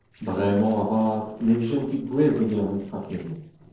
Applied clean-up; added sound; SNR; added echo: neural separator model SepFormer DNS4.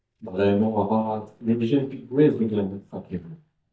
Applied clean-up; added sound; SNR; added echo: neural mask model DeepFilterNet 3.